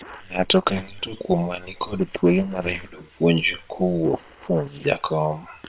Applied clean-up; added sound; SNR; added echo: neural separator model SepFormer WHAM!.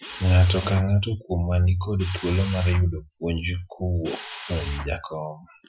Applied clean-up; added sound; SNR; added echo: classical method Wiener filter.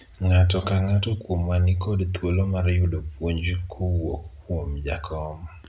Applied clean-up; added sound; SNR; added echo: none; none; none; none.